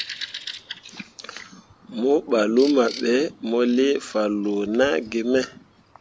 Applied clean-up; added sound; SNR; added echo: none; Bird vocalization, bird call, bird song; 17 dB; none.